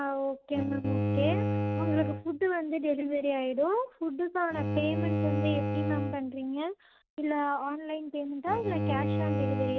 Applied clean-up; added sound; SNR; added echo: neural mask model RNNoise.